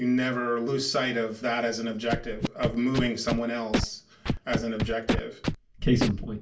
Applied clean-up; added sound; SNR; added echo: none; Scratching (performance technique); 4 dB; reverberation time 0.3 s.